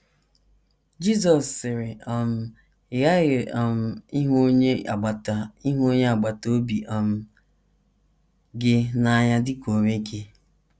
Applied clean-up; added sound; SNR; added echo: none; none; none; none.